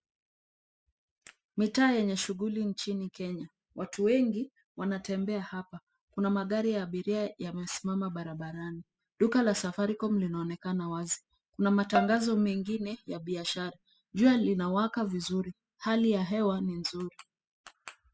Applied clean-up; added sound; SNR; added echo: classical method spectral subtraction.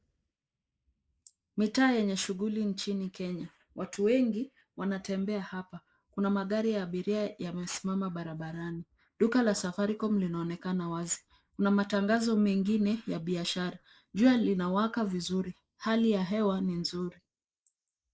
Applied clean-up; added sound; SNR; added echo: neural mask model Resemble Enhance denoiser.